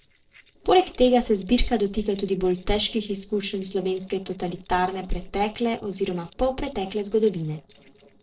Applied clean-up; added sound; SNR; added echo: neural separator model SepFormer DNS4.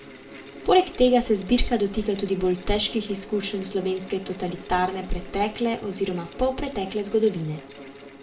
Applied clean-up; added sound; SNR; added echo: none; Mechanical fan; 16 dB; reverberation time 0.3 s.